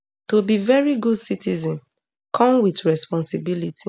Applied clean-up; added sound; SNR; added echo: none; none; none; none.